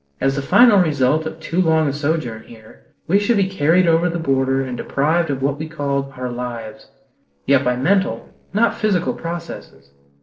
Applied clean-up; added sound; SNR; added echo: neural separator model SepFormer DNS4.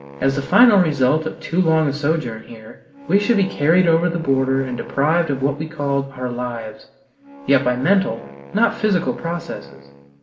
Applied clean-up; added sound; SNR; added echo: none; Wind instrument, woodwind instrument; 19 dB; reverberation time 0.7 s.